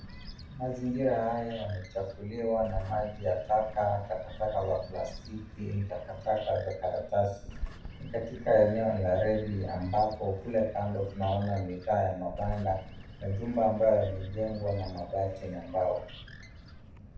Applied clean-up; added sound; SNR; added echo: none; Bird; 13 dB; reverberation time 0.7 s.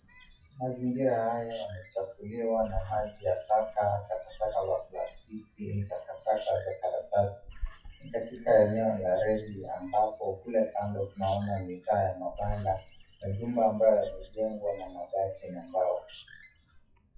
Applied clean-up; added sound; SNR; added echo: classical method WPE with log-MMSE.